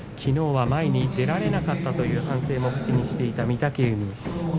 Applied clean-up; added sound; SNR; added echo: none; Hammer; 11 dB; none.